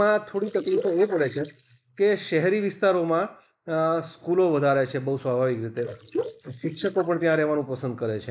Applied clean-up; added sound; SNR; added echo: neural mask model Resemble Enhance denoiser.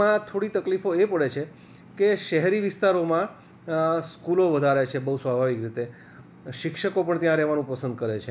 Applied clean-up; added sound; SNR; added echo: none; none; none; none.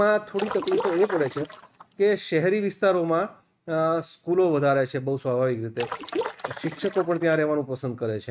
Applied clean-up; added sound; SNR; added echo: neural mask model RNNoise.